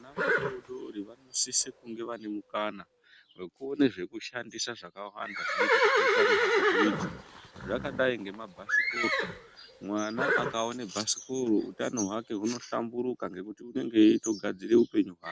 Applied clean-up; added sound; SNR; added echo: none; Livestock, farm animals, working animals; 1 dB; none.